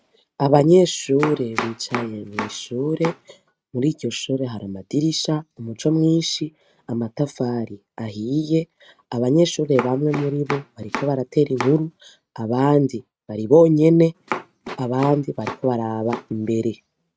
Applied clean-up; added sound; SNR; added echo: neural mask model RNNoise.